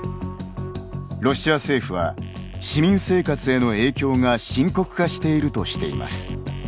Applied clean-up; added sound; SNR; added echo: none; none; none; none.